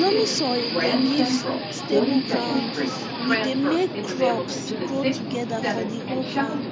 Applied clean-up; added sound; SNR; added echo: none; Subway, metro, underground; -2 dB; none.